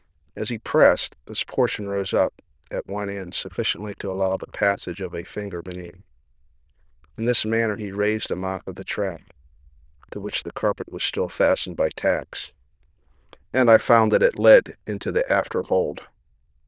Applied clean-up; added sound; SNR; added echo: neural diffusion model UNIVERSE++.